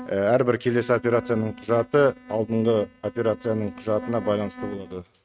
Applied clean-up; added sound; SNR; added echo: neural mask model RNNoise.